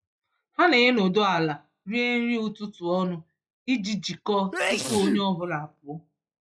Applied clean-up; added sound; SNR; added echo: classical method log-MMSE.